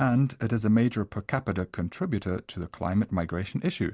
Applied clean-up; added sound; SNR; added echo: none; none; none; none.